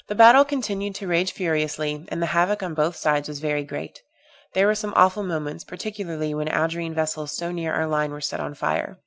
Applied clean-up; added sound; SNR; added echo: none; none; none; none.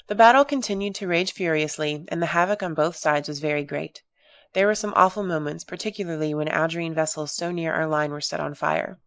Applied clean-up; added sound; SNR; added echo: neural mask model Resemble Enhance denoiser.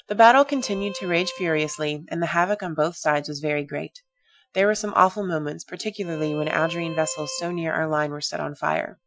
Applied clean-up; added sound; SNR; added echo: classical method Wiener filter.